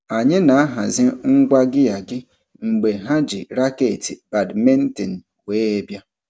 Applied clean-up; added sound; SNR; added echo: none; none; none; none.